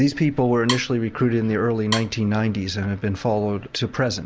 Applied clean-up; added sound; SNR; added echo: none; Wood; 11 dB; none.